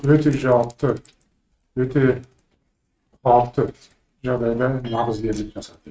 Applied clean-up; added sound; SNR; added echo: neural mask model RNNoise.